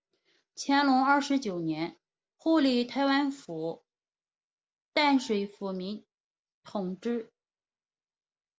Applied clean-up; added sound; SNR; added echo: none; none; none; none.